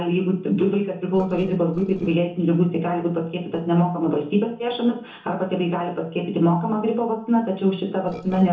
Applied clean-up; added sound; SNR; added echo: neural separator model SepFormer DNS4.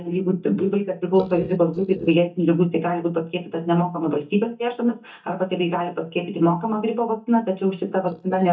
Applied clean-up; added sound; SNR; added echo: neural mask model DeepFilterNet 3.